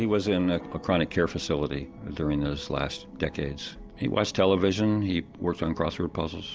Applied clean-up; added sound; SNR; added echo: none; none; none; none.